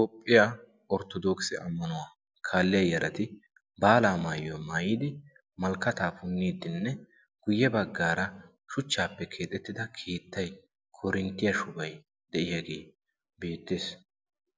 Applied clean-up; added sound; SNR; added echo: none; none; none; none.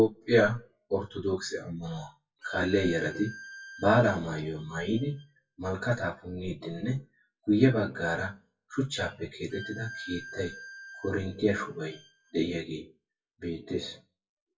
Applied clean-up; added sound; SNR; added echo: classical method WPE with log-MMSE.